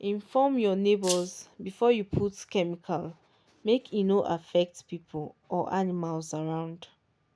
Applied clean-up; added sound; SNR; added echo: none; Rattle (instrument); 8 dB; none.